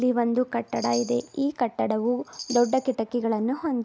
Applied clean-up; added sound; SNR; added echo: none; Chime; 17 dB; none.